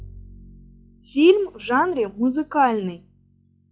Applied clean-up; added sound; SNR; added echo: classical method log-MMSE.